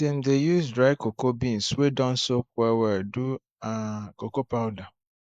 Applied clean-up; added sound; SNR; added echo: neural mask model Resemble Enhance denoiser.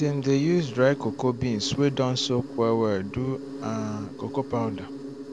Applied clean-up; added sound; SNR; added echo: none; Insect; 11 dB; none.